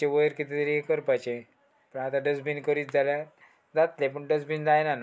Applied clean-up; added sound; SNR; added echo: none; none; none; none.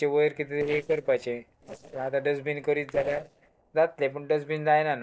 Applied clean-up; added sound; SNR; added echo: neural separator model SepFormer DNS4.